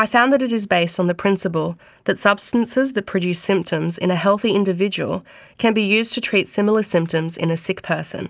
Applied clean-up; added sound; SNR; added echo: none; none; none; none.